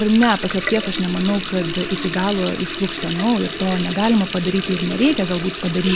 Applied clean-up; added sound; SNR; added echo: none; Water tap, faucet; 5 dB; none.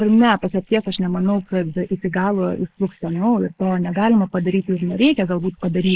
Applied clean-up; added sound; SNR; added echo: neural mask model Resemble Enhance denoiser.